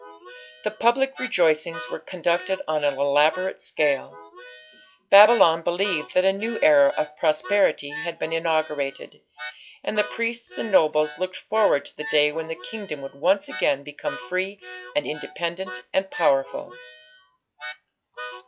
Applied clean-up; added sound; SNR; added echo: classical method log-MMSE.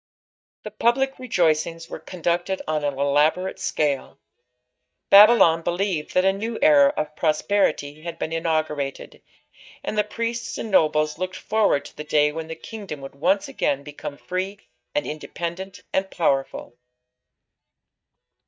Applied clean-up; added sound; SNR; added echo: neural mask model DeepFilterNet 3.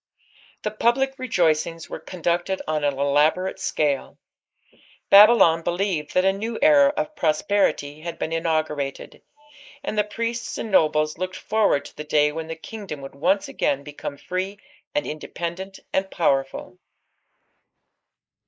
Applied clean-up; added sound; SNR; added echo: neural mask model Resemble Enhance denoiser.